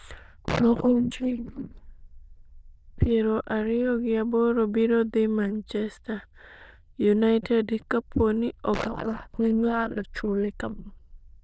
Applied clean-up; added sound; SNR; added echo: neural diffusion model UNIVERSE++.